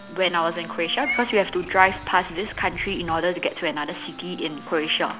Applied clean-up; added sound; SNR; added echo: none; Meow / Purr + Wind instrument, woodwind instrument; 13 dB; none.